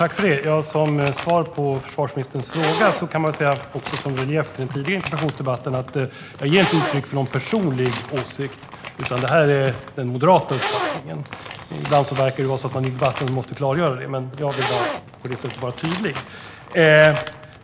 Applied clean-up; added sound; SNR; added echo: none; Zipper (clothing); 10 dB; none.